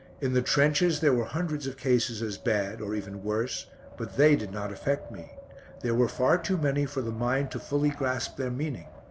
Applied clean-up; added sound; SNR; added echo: none; Wind; 17 dB; none.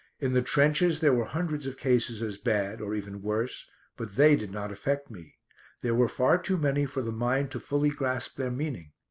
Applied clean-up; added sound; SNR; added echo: none; none; none; none.